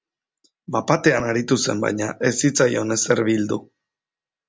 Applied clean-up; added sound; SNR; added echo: none; none; none; none.